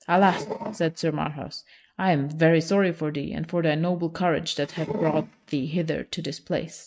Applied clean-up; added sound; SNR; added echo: neural mask model RNNoise.